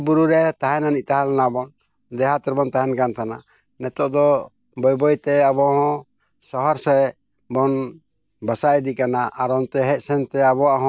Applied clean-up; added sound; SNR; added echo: none; none; none; none.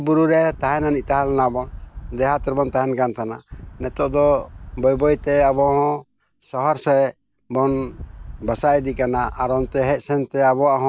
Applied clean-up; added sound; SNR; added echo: none; Wind; 15 dB; none.